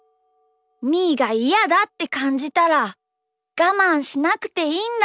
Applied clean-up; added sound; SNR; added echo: none; none; none; none.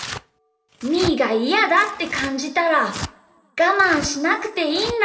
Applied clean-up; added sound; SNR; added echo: none; Tearing; 14 dB; reverberation time 1.3 s.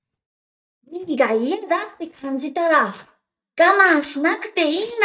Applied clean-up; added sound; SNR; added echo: neural mask model DeepFilterNet 3.